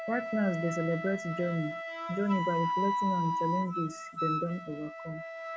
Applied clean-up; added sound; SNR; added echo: none; Wind instrument, woodwind instrument; 2 dB; none.